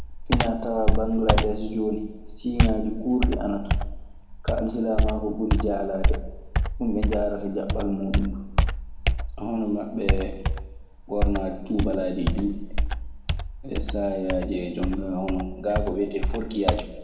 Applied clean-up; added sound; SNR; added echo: none; Computer keyboard; -2 dB; reverberation time 1.1 s.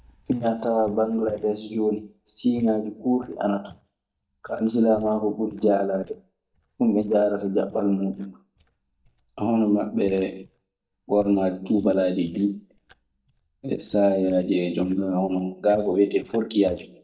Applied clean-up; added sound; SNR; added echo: neural mask model DeepFilterNet 3.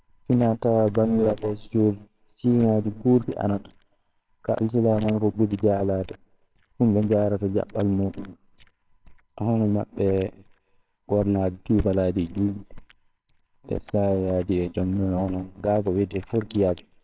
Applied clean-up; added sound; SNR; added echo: neural separator model SepFormer WHAMR!.